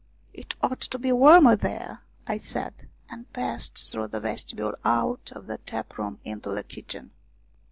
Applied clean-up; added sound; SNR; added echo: none; none; none; none.